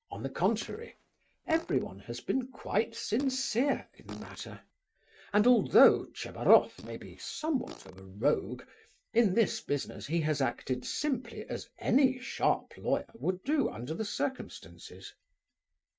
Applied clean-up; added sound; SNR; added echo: neural mask model RNNoise.